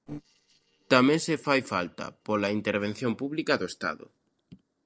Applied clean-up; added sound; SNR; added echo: neural separator model SepFormer DNS4.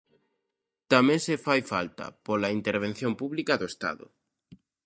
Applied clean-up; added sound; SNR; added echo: neural mask model DeepFilterNet 3.